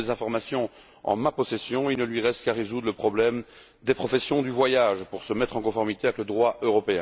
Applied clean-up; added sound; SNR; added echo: none; none; none; none.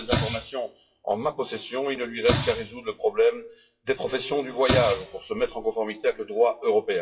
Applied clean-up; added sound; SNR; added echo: classical method WPE with log-MMSE.